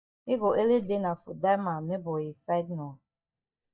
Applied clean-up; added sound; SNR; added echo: neural mask model DeepFilterNet 3.